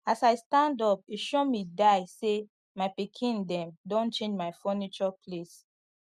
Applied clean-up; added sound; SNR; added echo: none; none; none; none.